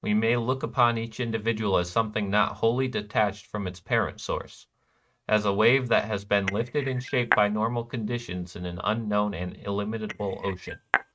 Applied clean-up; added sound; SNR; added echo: neural mask model RNNoise.